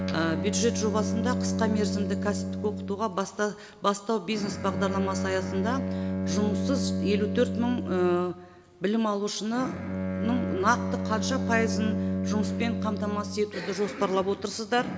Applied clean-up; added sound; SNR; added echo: none; Bowed string instrument; 2 dB; none.